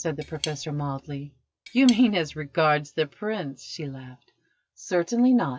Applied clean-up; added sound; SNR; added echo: none; Cutlery, silverware / Tap; 14 dB; none.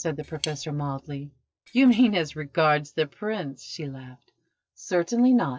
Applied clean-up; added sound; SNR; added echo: neural separator model SepFormer DNS4.